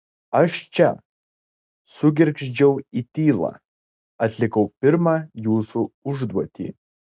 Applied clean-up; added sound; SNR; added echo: none; none; none; none.